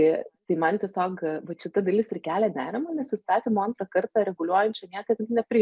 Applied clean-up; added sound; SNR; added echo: none; none; none; none.